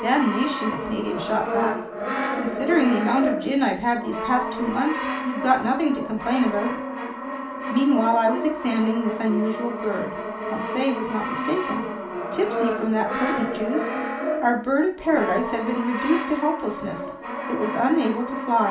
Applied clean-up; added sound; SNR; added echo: none; Brass instrument; 4 dB; reverberation time 0.4 s.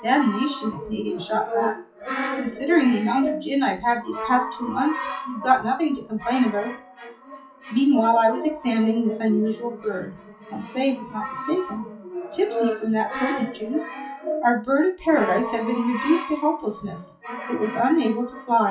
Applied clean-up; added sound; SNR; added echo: classical method WPE with log-MMSE.